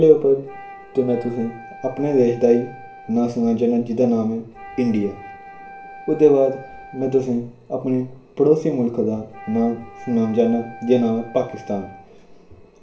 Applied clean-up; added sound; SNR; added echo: none; Wind instrument, woodwind instrument; 20 dB; reverberation time 0.5 s.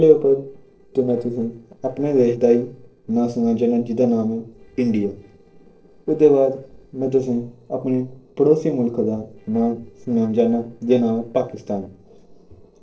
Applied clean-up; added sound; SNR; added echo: neural separator model SepFormer DNS4.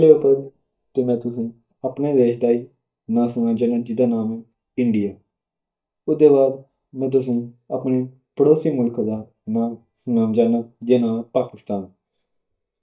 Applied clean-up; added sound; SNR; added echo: neural mask model DeepFilterNet 3.